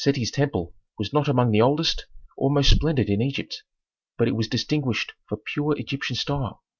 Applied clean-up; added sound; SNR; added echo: none; none; none; none.